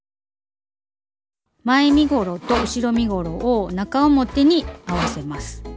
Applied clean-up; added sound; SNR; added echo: none; Sawing; 12 dB; none.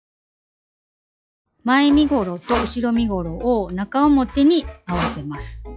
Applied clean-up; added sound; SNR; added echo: classical method log-MMSE.